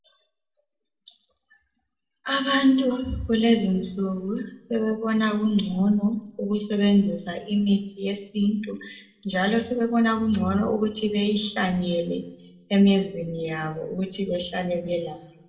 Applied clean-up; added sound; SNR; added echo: none; none; none; reverberation time 0.6 s.